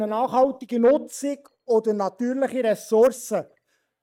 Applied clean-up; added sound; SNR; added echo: neural mask model DeepFilterNet 3.